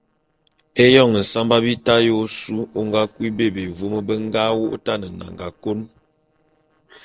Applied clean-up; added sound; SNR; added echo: neural separator model SepFormer DNS4.